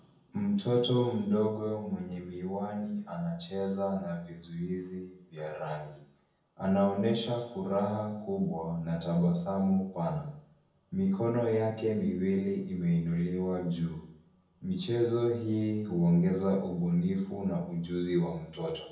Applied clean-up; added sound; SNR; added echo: none; none; none; reverberation time 0.7 s.